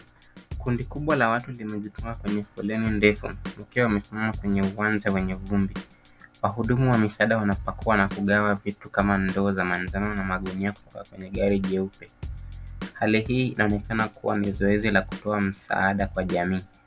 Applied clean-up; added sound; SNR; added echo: none; Drum / Drum kit; 13 dB; none.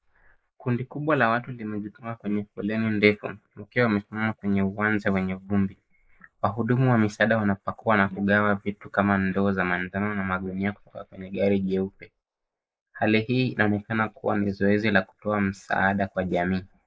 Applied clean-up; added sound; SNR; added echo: neural mask model Resemble Enhance denoiser.